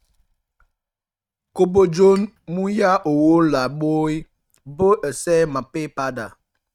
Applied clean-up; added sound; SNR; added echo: neural mask model RNNoise.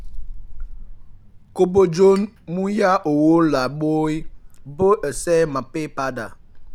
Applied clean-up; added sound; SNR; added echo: none; Wind; 13 dB; none.